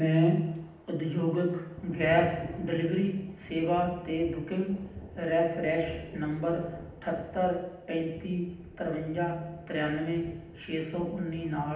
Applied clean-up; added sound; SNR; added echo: none; Thunder; 16 dB; reverberation time 0.8 s.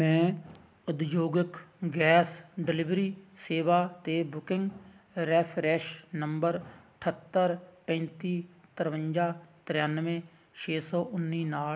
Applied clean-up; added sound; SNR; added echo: none; none; none; none.